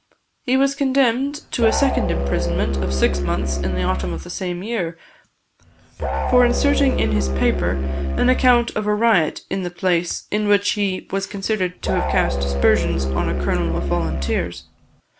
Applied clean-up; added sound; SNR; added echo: none; Musical instrument; 0 dB; none.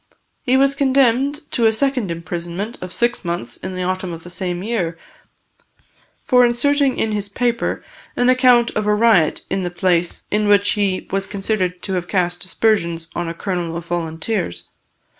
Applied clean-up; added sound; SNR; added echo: none; none; none; none.